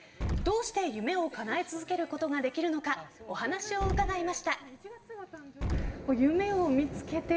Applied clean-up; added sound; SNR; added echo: none; Explosion; 5 dB; reverberation time 0.9 s.